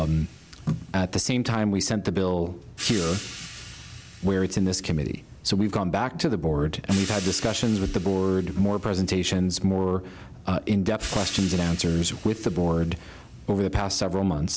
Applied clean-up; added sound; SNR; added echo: none; Hi-hat; 17 dB; none.